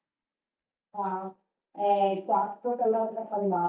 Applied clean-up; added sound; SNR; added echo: neural mask model DeepFilterNet 3.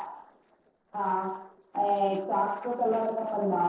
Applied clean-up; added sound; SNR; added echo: neural separator model SepFormer DNS4.